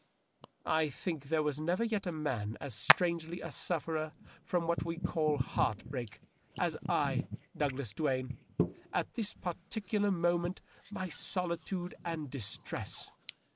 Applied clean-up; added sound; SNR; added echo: none; Hands; 6 dB; none.